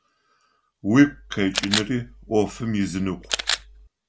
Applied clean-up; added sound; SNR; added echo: none; Camera; 6 dB; none.